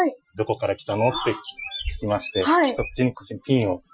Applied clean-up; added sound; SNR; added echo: classical method Wiener filter.